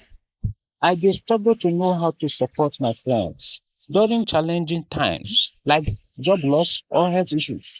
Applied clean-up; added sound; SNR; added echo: neural mask model Resemble Enhance denoiser.